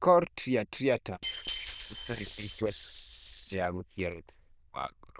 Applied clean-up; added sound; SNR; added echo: neural diffusion model UNIVERSE++.